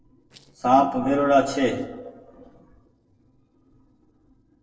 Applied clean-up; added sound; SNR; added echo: neural separator model SepFormer DNS4.